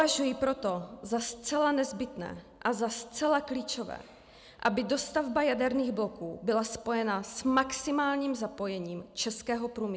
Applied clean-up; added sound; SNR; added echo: none; none; none; none.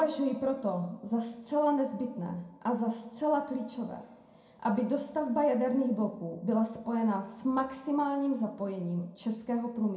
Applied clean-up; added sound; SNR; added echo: none; none; none; reverberation time 0.4 s.